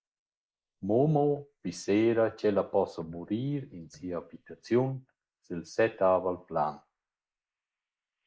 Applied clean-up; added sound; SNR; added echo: neural mask model Resemble Enhance denoiser.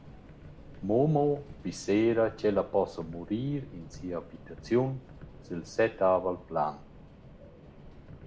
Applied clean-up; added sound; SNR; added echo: none; Subway, metro, underground; 18 dB; none.